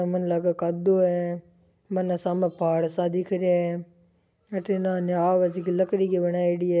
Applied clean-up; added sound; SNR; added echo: none; none; none; none.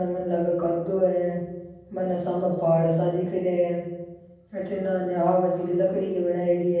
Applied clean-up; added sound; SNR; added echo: none; none; none; reverberation time 1.2 s.